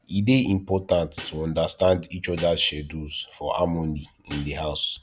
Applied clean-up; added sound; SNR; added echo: none; Hi-hat; -1 dB; none.